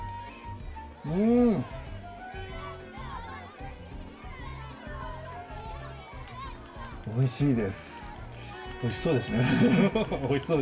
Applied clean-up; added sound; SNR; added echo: none; Crowd; 15 dB; reverberation time 0.2 s.